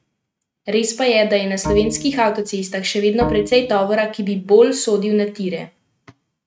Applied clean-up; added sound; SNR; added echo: neural mask model RNNoise.